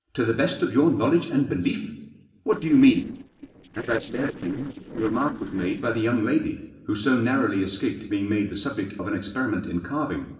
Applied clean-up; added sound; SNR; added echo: neural separator model SepFormer DNS4.